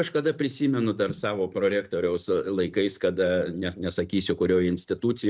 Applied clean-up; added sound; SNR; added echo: none; none; none; none.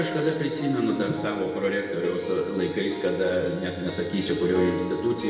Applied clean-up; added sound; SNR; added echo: none; Harp; 9 dB; reverberation time 1.3 s.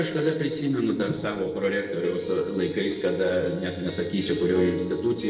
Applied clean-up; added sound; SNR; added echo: neural separator model SepFormer DNS4.